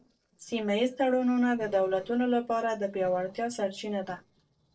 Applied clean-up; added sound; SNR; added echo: neural separator model SepFormer DNS4.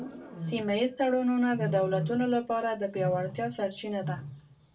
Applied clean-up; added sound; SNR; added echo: none; Wild animals; 9 dB; reverberation time 0.2 s.